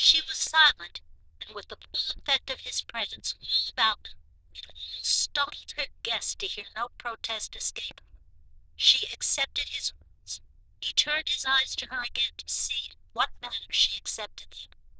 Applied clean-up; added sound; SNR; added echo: neural diffusion model UNIVERSE++.